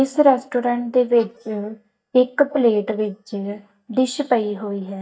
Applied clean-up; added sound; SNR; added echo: neural mask model DeepFilterNet 3.